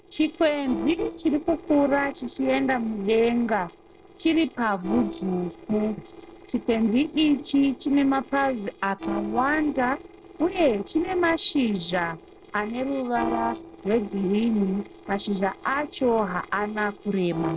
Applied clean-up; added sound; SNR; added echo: neural separator model SepFormer DNS4.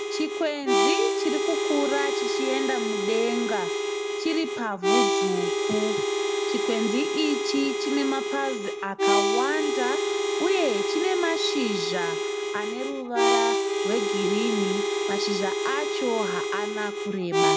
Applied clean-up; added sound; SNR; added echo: none; Harmonica; -4 dB; none.